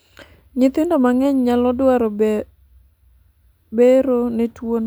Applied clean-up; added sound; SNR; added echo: none; none; none; none.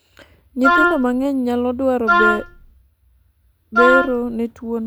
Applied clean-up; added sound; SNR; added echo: none; Wind instrument, woodwind instrument; -3 dB; none.